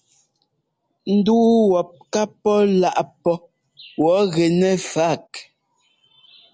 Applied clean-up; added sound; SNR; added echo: none; none; none; none.